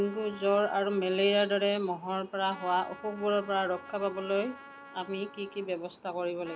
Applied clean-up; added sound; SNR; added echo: none; Trumpet; 19 dB; none.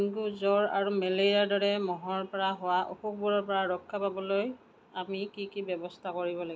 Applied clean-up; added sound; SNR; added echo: none; none; none; none.